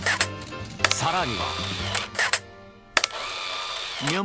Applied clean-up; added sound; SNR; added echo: none; Camera; -4 dB; none.